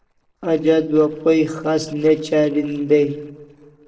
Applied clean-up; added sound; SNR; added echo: neural separator model SepFormer DNS4.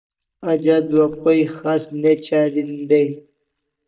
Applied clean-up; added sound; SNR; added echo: neural mask model DeepFilterNet 3.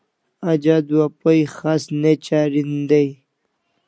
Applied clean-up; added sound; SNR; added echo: none; none; none; none.